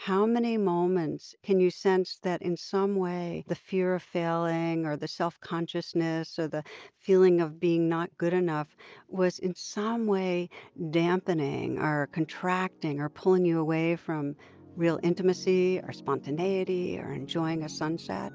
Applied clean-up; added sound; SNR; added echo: none; none; none; none.